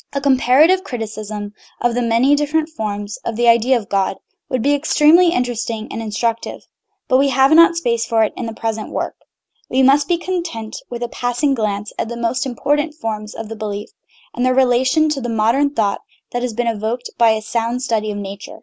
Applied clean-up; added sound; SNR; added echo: none; none; none; none.